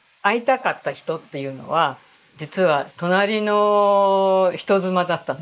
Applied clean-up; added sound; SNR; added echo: neural mask model Resemble Enhance denoiser.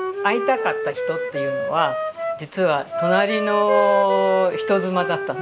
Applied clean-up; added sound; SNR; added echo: none; Wind instrument, woodwind instrument; 4 dB; none.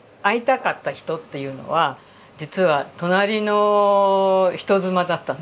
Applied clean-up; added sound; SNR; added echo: none; none; none; none.